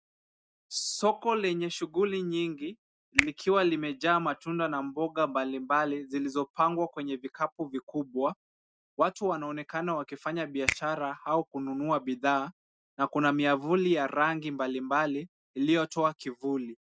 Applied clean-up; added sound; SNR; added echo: neural mask model RNNoise.